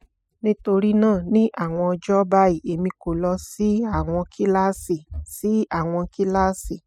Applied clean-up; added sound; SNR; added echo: classical method spectral subtraction.